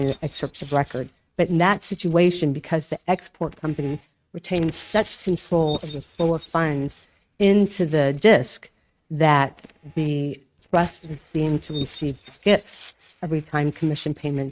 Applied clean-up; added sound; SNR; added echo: neural mask model RNNoise.